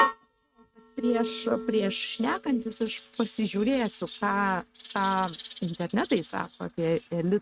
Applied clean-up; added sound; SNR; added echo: neural mask model RNNoise.